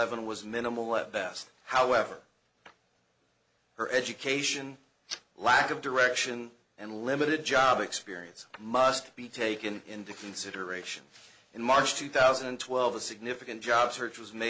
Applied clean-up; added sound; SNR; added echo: none; none; none; none.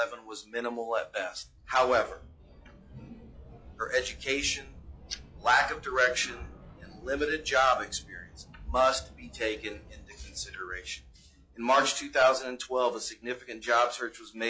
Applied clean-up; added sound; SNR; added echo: classical method log-MMSE.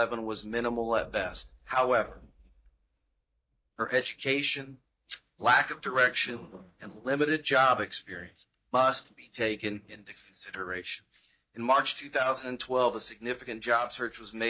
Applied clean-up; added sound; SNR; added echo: neural mask model DeepFilterNet 3.